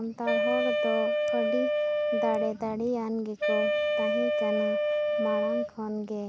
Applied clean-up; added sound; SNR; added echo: none; Wind instrument, woodwind instrument; -5 dB; none.